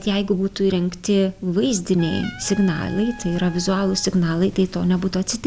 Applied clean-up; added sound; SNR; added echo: none; Trumpet; 20 dB; none.